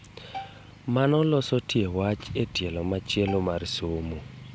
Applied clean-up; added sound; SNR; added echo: none; Bowed string instrument; 17 dB; none.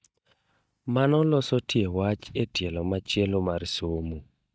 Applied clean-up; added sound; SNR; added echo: neural mask model DeepFilterNet 3.